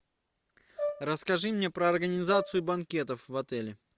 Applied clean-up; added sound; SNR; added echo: none; Brass instrument; 9 dB; none.